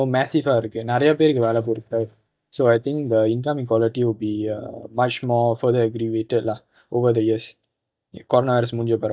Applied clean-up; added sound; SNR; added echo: neural mask model DeepFilterNet 3.